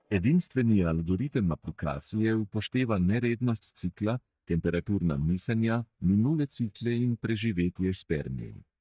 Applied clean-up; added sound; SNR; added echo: neural mask model DeepFilterNet 3.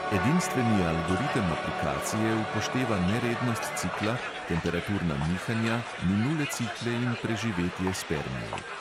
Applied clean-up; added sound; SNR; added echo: none; Crowd; 4 dB; none.